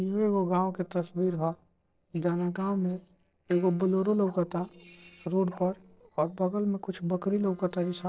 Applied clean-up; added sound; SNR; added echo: neural separator model SepFormer DNS4.